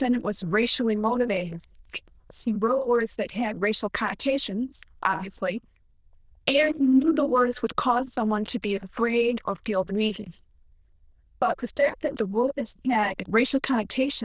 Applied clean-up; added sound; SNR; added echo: neural diffusion model UNIVERSE++.